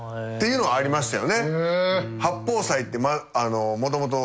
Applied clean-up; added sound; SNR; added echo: none; none; none; none.